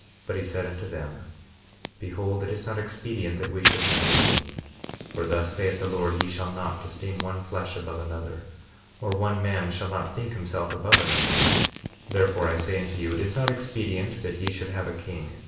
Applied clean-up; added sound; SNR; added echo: none; Fire; 1 dB; reverberation time 0.7 s.